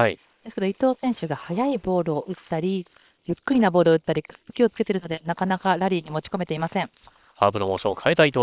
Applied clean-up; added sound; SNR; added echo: neural separator model SepFormer WHAM!.